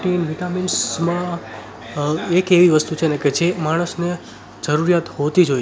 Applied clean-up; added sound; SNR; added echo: none; none; none; none.